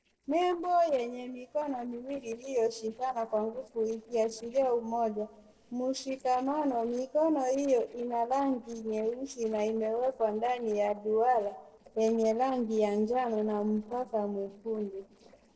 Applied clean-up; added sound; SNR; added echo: neural separator model SepFormer DNS4.